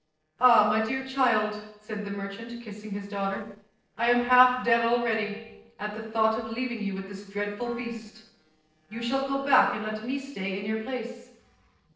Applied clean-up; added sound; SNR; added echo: neural separator model SepFormer DNS4.